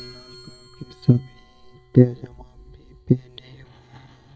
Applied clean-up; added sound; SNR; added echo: neural mask model DeepFilterNet 3.